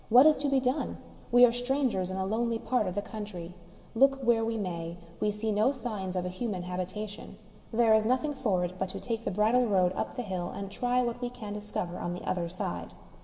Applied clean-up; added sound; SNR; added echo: none; none; none; reverberation time 2.0 s.